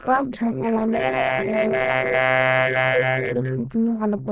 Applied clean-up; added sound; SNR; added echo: neural diffusion model UNIVERSE++.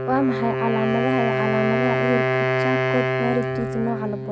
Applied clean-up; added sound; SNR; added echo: none; Wind instrument, woodwind instrument; -2 dB; none.